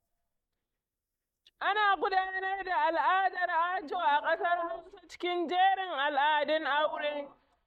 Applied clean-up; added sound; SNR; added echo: neural mask model DeepFilterNet 3.